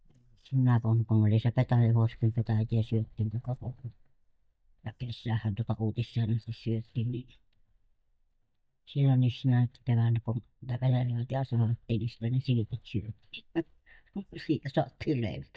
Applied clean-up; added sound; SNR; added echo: neural mask model DeepFilterNet 3.